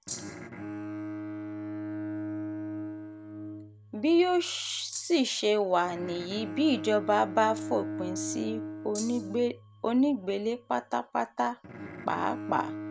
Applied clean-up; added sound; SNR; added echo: none; Bowed string instrument + Rattle (instrument); 9 dB; none.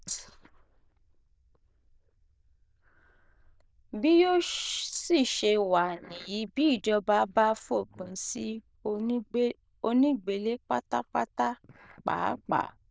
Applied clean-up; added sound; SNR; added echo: neural diffusion model UNIVERSE++.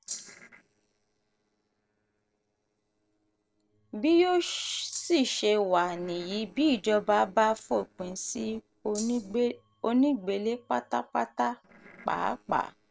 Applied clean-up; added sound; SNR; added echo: neural separator model SepFormer DNS4.